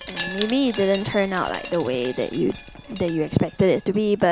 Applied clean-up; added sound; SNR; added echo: none; Wind chime; 15 dB; none.